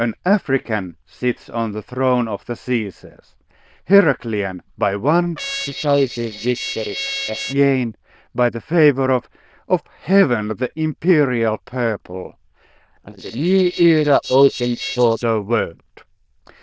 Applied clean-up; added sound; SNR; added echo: neural diffusion model UNIVERSE++.